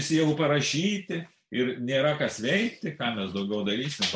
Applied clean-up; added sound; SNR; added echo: none; none; none; none.